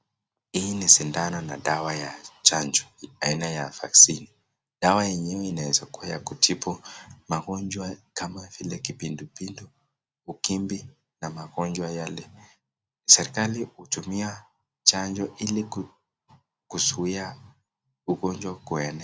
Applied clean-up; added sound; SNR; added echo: none; none; none; none.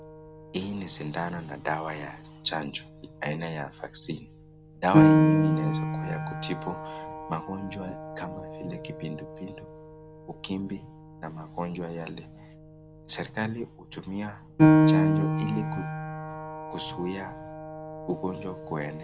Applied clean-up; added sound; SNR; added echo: none; Piano; -2 dB; none.